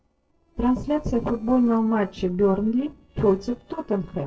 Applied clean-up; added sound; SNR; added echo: neural separator model SepFormer DNS4.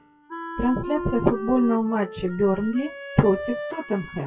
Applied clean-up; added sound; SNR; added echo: classical method WPE with log-MMSE.